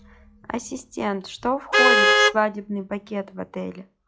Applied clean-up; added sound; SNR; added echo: classical method log-MMSE.